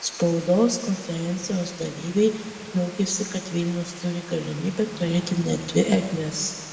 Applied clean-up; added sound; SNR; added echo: none; Water; 17 dB; reverberation time 1.4 s.